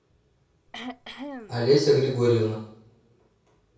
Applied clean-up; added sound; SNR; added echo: none; Cough; 13 dB; reverberation time 0.6 s.